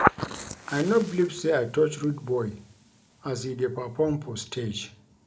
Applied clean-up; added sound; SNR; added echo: neural mask model Resemble Enhance denoiser.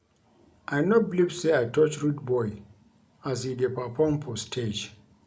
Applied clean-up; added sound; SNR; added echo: none; none; none; none.